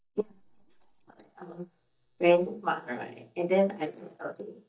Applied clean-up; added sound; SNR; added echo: neural mask model DeepFilterNet 3.